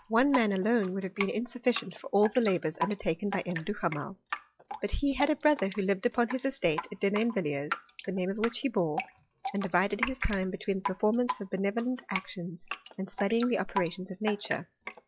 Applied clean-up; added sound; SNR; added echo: classical method log-MMSE.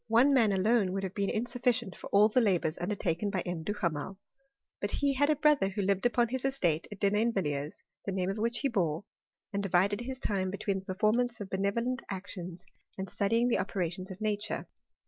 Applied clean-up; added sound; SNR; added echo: none; none; none; none.